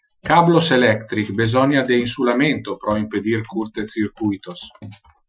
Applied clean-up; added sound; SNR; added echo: classical method Wiener filter.